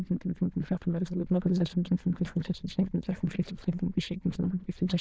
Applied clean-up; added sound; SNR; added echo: neural diffusion model UNIVERSE++.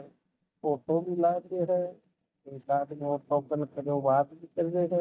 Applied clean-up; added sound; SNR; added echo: neural mask model DeepFilterNet 3.